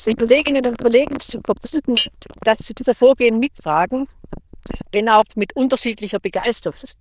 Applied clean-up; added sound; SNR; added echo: neural diffusion model UNIVERSE++.